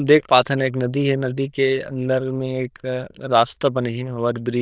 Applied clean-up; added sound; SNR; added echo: neural diffusion model UNIVERSE++.